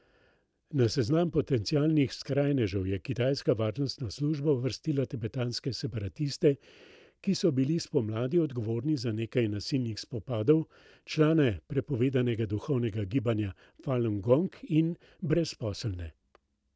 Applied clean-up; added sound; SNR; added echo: none; none; none; none.